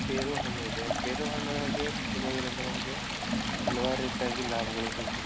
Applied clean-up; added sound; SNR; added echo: none; Stream; -3 dB; none.